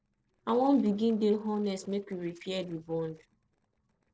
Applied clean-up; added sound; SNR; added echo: neural separator model SepFormer DNS4.